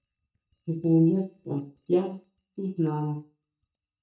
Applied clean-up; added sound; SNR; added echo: neural mask model DeepFilterNet 3.